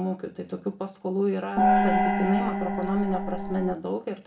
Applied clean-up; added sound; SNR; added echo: none; Gong; -5 dB; reverberation time 0.3 s.